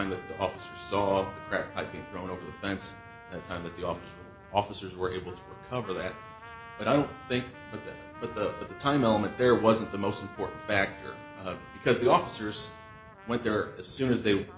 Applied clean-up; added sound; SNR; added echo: none; Trumpet; 16 dB; none.